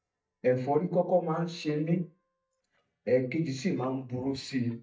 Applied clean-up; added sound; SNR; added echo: neural mask model DeepFilterNet 3.